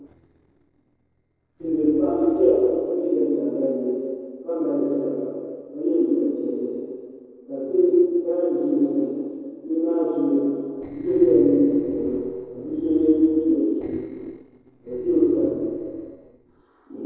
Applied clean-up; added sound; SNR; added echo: neural separator model SepFormer DNS4.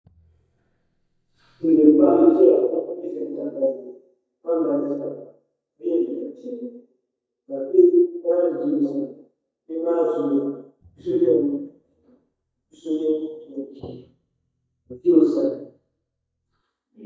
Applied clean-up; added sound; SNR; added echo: neural mask model DeepFilterNet 3.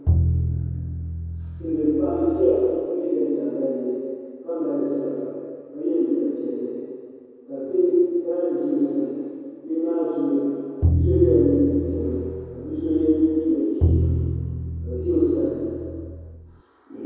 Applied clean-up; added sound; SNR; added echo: none; Bowed string instrument; 1 dB; reverberation time 2.2 s.